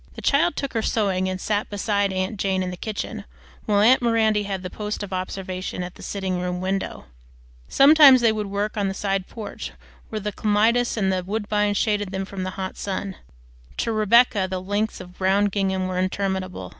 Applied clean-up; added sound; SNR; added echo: none; none; none; none.